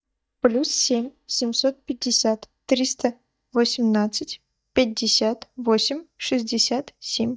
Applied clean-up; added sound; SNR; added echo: neural mask model DeepFilterNet 3.